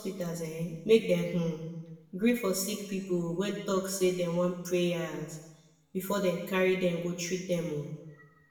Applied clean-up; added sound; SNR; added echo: none; none; none; reverberation time 1.1 s.